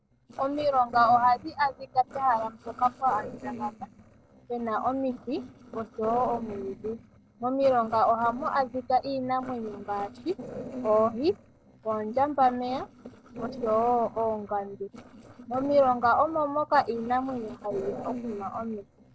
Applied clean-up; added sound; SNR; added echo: neural separator model SepFormer DNS4.